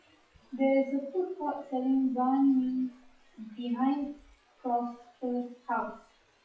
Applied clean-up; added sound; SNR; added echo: classical method WPE with log-MMSE.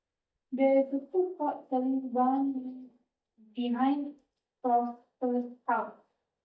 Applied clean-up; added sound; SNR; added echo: neural mask model DeepFilterNet 3.